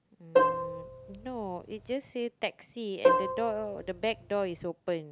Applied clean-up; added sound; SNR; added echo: none; Plucked string instrument; -5 dB; none.